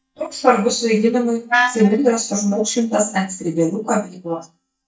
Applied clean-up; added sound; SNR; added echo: neural mask model DeepFilterNet 3.